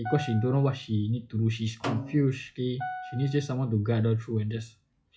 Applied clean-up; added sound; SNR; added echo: classical method log-MMSE.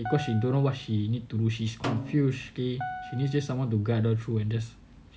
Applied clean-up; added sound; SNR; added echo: none; Piano + Snare drum; 12 dB; none.